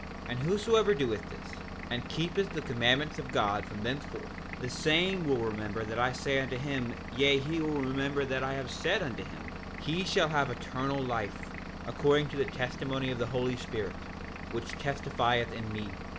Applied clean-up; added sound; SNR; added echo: none; Engine / Vehicle; 8 dB; none.